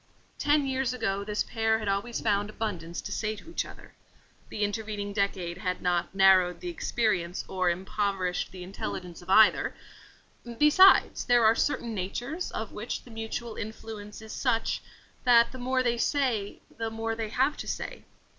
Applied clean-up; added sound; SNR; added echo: none; none; none; none.